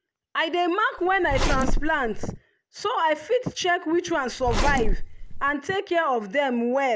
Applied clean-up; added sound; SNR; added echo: none; Zipper (clothing); 0 dB; none.